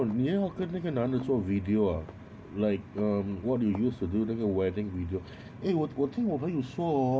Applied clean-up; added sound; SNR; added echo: none; Ringtone; 14 dB; none.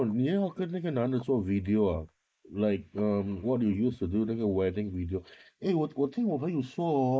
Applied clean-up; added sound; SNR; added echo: neural mask model Resemble Enhance denoiser.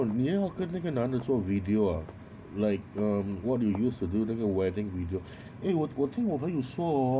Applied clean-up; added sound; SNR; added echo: none; none; none; none.